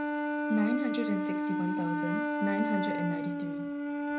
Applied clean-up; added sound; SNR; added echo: none; Wind instrument, woodwind instrument; -2 dB; reverberation time 0.4 s.